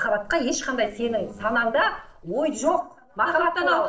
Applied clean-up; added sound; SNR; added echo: neural separator model SepFormer DNS4.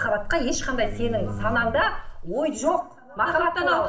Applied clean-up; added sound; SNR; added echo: none; Buzz; 5 dB; reverberation time 0.4 s.